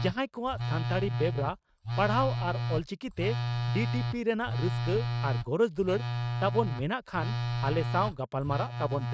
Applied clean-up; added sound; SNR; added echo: neural mask model RNNoise.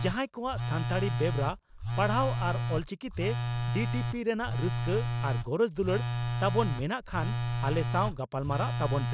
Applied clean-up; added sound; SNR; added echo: none; Telephone; 0 dB; none.